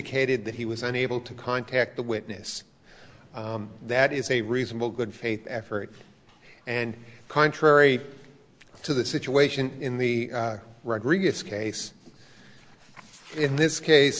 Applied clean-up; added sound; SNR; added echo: none; none; none; none.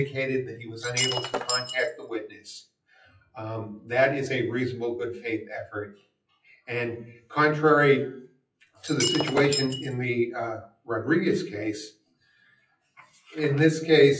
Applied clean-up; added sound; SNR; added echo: classical method WPE with log-MMSE.